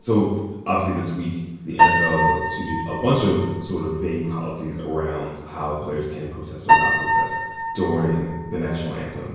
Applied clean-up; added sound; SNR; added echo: none; Piano; 0 dB; reverberation time 1.0 s.